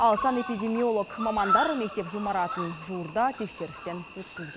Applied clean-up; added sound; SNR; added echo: none; Cricket; 6 dB; none.